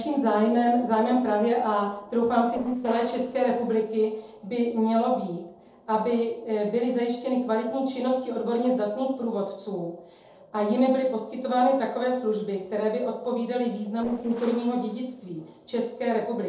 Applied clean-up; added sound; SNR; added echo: neural separator model SepFormer DNS4.